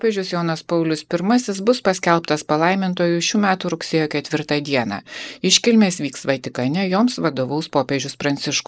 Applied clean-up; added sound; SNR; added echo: neural mask model Resemble Enhance denoiser.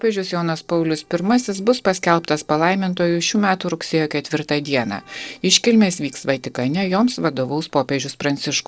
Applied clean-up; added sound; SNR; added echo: neural separator model SepFormer DNS4.